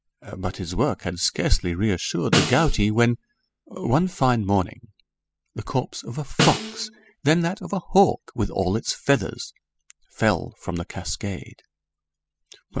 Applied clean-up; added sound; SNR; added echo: classical method spectral subtraction.